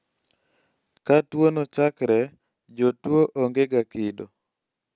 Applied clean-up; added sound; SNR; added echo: none; none; none; none.